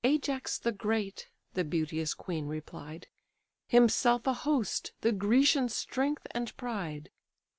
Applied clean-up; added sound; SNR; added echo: none; none; none; none.